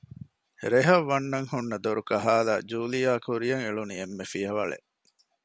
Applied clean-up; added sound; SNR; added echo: none; none; none; none.